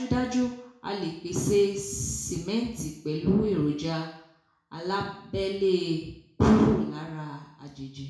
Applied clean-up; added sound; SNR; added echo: none; none; none; reverberation time 0.6 s.